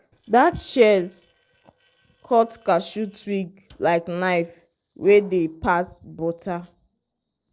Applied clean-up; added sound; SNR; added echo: neural separator model SepFormer DNS4.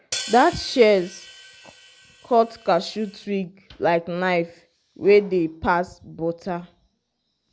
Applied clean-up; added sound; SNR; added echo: none; Hi-hat; 15 dB; none.